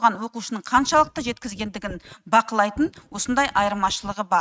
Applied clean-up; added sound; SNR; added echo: neural mask model RNNoise.